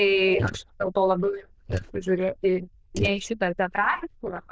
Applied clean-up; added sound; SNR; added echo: neural diffusion model UNIVERSE++.